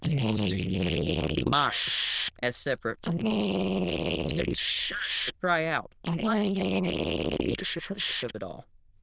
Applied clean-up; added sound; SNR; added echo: neural diffusion model UNIVERSE++.